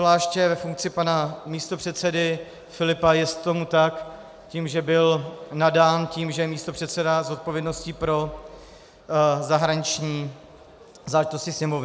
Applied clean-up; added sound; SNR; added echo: none; none; none; none.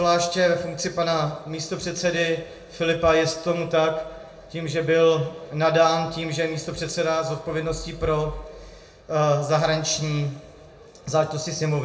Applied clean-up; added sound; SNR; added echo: none; none; none; reverberation time 0.6 s.